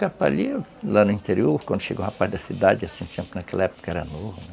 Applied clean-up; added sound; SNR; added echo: none; none; none; none.